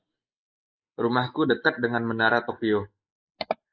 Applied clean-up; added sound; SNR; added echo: neural mask model Resemble Enhance denoiser.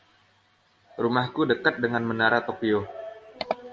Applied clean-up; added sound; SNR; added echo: none; none; none; none.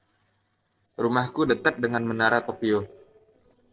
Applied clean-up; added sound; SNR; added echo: neural separator model SepFormer DNS4.